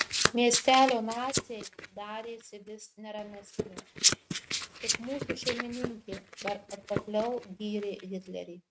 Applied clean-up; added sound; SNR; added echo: neural mask model RNNoise.